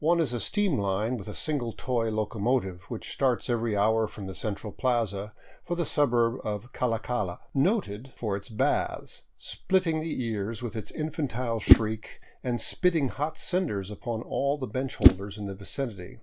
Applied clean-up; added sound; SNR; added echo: none; Whoosh, swoosh, swish; -1 dB; none.